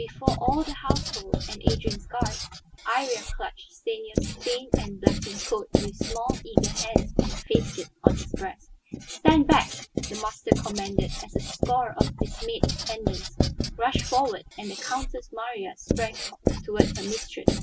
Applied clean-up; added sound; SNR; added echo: none; Writing; -3 dB; none.